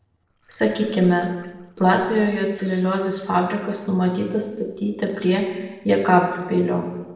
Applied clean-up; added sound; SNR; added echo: neural separator model SepFormer DNS4.